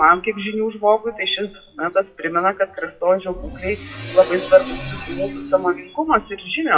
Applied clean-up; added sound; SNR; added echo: classical method WPE with log-MMSE.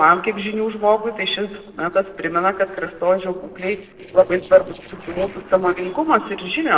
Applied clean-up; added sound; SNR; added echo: neural separator model SepFormer DNS4.